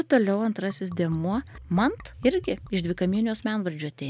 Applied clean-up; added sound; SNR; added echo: none; Liquid; 20 dB; none.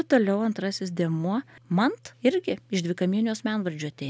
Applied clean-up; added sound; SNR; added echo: none; none; none; none.